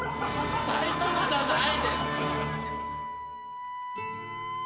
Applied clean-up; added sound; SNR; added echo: none; Wind instrument, woodwind instrument; 5 dB; none.